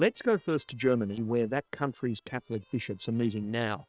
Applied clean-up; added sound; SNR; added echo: neural separator model SepFormer WHAM!.